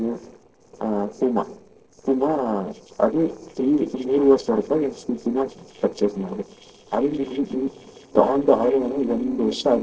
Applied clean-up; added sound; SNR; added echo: neural separator model SepFormer DNS4.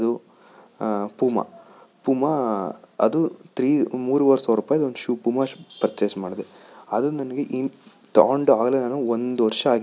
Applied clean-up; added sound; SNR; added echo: none; none; none; none.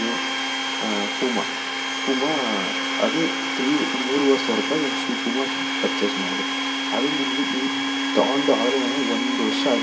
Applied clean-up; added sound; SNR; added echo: none; Domestic sounds, home sounds; -1 dB; reverberation time 1.7 s.